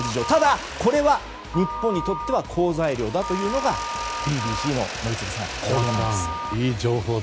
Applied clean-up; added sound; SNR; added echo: none; Telephone + Mechanisms; 8 dB; none.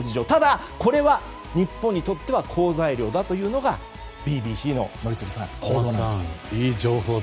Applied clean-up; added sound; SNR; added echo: none; none; none; none.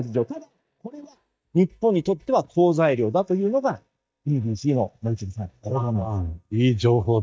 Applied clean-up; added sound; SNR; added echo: neural mask model DeepFilterNet 3.